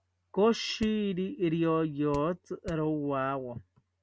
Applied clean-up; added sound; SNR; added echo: none; Hammer; 16 dB; none.